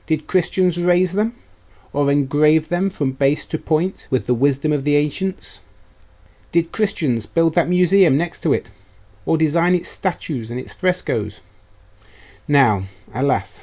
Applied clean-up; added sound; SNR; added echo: none; none; none; none.